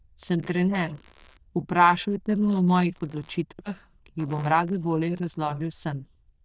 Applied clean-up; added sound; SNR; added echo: neural diffusion model UNIVERSE++.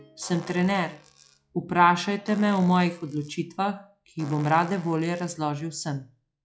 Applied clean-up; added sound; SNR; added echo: classical method log-MMSE.